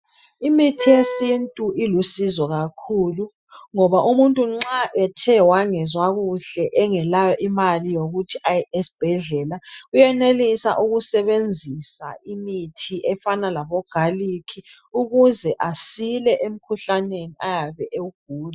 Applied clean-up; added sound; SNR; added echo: classical method Wiener filter.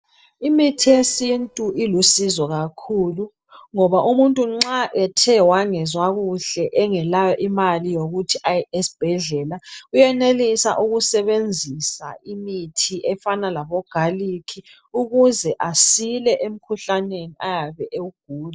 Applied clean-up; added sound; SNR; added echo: neural separator model SepFormer DNS4.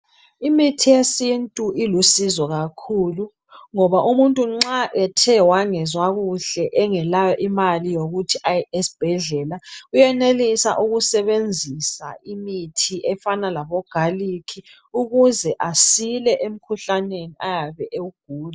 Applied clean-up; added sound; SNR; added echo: none; none; none; none.